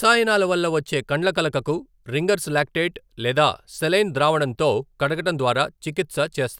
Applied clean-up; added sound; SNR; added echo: none; none; none; none.